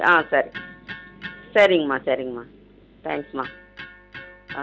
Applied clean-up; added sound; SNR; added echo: none; Electric guitar; 18 dB; none.